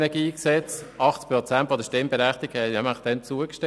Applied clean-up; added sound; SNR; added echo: none; none; none; none.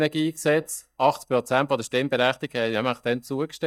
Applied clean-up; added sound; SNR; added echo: neural mask model DeepFilterNet 3.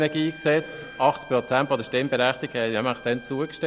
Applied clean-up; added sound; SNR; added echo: none; Bowed string instrument; 19 dB; none.